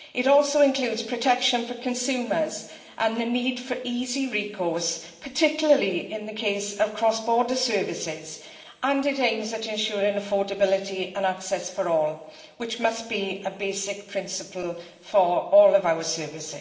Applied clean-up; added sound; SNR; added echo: none; none; none; reverberation time 1.9 s.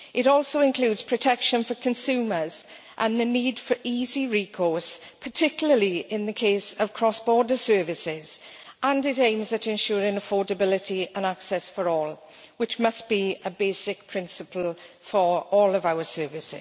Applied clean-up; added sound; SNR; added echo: none; none; none; none.